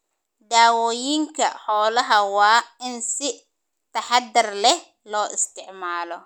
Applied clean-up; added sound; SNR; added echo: none; none; none; none.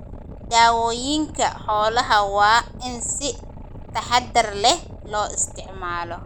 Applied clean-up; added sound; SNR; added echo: none; Boat, Water vehicle; 14 dB; none.